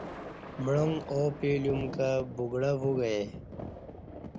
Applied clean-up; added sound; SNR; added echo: none; Thunder; 10 dB; none.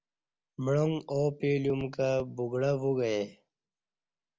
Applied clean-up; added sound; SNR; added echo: none; none; none; none.